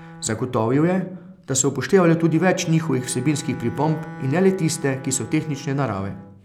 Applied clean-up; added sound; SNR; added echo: none; Bowed string instrument; 17 dB; none.